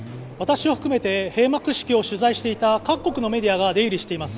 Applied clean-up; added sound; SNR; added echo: none; Idling / Accelerating, revving, vroom / Car; 19 dB; none.